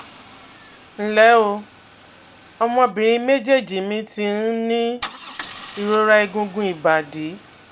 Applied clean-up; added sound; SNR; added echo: none; Idling / Engine starting / Car; 19 dB; none.